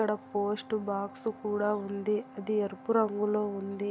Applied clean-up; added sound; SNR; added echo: none; Brass instrument; 20 dB; none.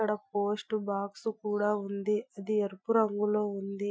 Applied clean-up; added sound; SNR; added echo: classical method Wiener filter.